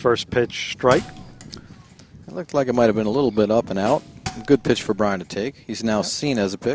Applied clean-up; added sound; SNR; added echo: none; Thump, thud + Snare drum; 20 dB; none.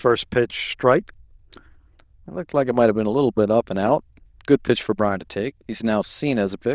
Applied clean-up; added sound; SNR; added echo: neural diffusion model UNIVERSE++.